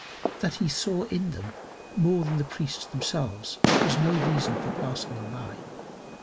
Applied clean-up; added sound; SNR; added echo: none; Fireworks; 2 dB; none.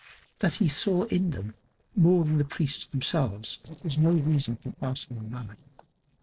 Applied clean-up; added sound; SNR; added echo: neural separator model SepFormer DNS4.